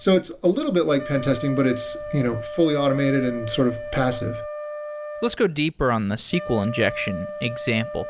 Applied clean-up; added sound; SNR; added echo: none; Wind instrument, woodwind instrument; 11 dB; none.